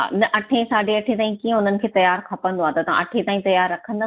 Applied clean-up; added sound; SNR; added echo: none; none; none; none.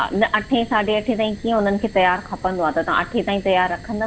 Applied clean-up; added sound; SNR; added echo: none; Fire; 18 dB; none.